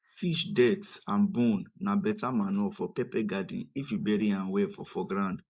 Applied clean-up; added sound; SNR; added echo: neural mask model Resemble Enhance denoiser.